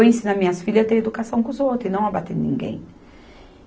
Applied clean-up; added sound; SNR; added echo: none; none; none; none.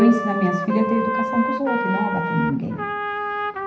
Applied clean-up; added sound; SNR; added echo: none; Trumpet; 3 dB; reverberation time 0.9 s.